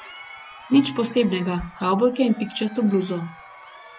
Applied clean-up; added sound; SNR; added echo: none; Wind chime + Crowd; 19 dB; none.